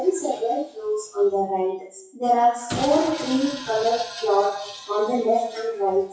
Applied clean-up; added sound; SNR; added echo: classical method WPE with log-MMSE.